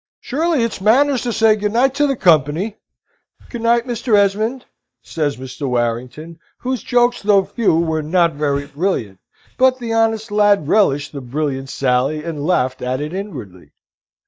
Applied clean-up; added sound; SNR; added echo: neural mask model DeepFilterNet 3.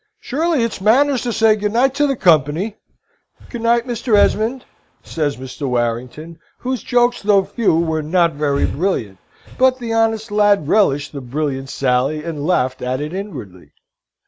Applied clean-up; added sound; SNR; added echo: none; Breathing; 10 dB; none.